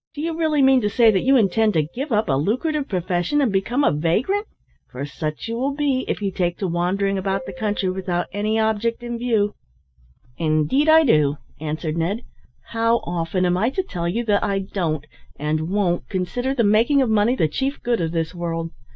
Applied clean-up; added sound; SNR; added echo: neural mask model DeepFilterNet 3.